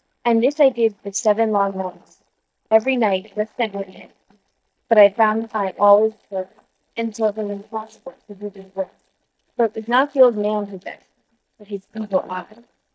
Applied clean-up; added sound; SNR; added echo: neural mask model DeepFilterNet 3.